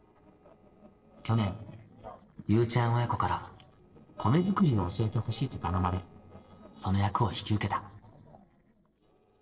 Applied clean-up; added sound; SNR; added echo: neural separator model SepFormer DNS4.